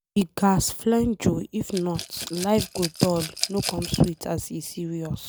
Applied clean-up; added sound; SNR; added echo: none; Rattle / Glass; 9 dB; none.